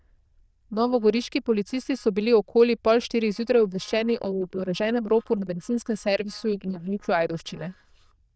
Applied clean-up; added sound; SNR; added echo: neural diffusion model UNIVERSE++.